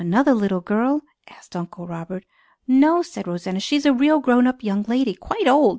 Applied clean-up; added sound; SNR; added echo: none; none; none; none.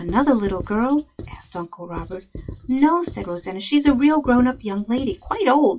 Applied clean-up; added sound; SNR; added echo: classical method WPE with log-MMSE.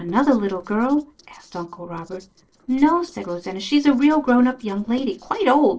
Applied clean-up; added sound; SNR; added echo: neural separator model SepFormer DNS4.